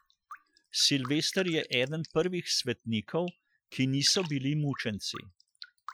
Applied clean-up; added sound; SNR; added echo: classical method Wiener filter.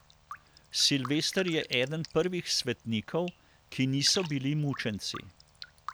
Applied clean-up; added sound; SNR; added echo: none; Raindrop; 16 dB; none.